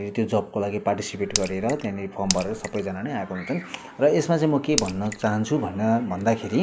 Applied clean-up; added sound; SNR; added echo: none; Raindrop / Splash, splatter; 7 dB; none.